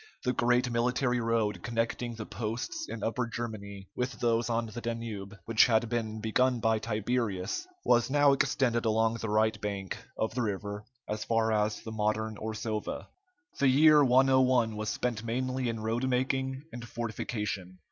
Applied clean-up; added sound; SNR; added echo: none; none; none; none.